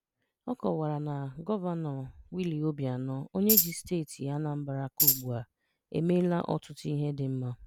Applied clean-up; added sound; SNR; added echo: none; Tambourine; -5 dB; none.